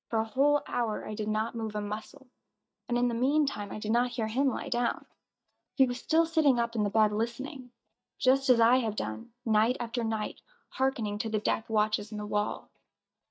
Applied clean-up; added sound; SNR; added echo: neural mask model DeepFilterNet 3.